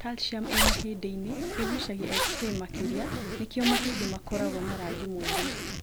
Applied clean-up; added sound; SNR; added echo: none; Zipper (clothing); -2 dB; none.